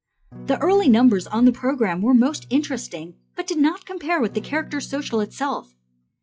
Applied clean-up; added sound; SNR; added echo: classical method log-MMSE.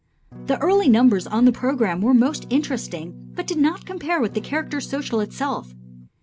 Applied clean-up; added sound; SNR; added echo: none; Electric guitar / Strum; 17 dB; none.